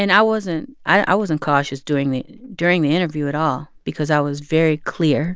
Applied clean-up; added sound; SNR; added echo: none; none; none; none.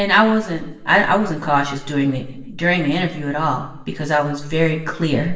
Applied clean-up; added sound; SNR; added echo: none; none; none; reverberation time 0.9 s.